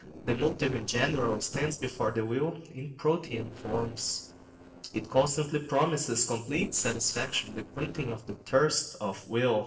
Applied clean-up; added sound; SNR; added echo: neural separator model SepFormer DNS4.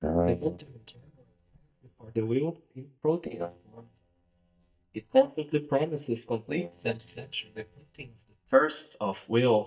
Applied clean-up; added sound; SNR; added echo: neural mask model DeepFilterNet 3.